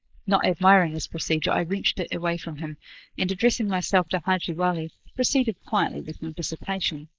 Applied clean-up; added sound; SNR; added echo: neural mask model Resemble Enhance denoiser.